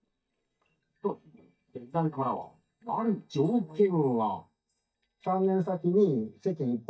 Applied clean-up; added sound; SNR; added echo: neural mask model DeepFilterNet 3.